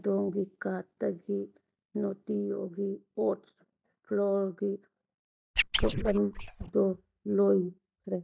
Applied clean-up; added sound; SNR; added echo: neural mask model DeepFilterNet 3.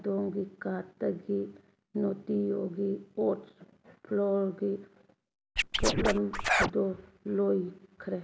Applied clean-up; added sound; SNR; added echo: none; Scratching (performance technique); -4 dB; none.